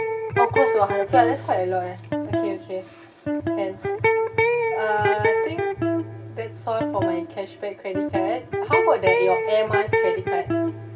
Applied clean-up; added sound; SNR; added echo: none; Electric guitar; -2 dB; reverberation time 0.2 s.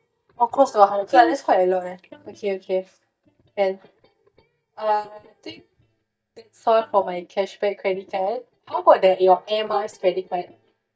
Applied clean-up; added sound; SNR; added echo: neural mask model DeepFilterNet 3.